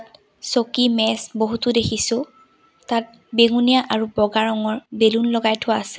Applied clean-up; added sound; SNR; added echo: none; none; none; none.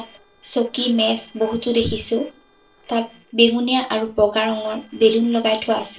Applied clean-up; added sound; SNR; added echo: neural separator model SepFormer DNS4.